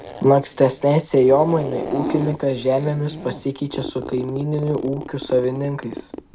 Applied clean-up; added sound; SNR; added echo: none; Zipper (clothing); 12 dB; none.